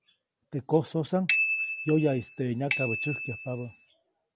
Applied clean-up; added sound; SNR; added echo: none; Bicycle bell; -3 dB; none.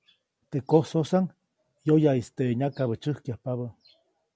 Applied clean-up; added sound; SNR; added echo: none; none; none; none.